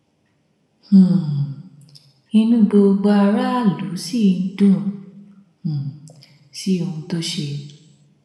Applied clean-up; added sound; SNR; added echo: none; none; none; reverberation time 0.9 s.